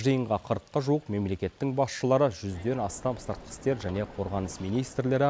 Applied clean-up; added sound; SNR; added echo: none; none; none; none.